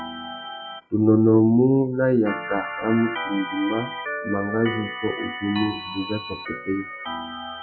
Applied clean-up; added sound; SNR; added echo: classical method log-MMSE.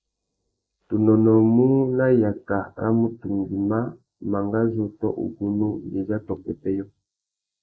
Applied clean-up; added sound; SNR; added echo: neural mask model Resemble Enhance denoiser.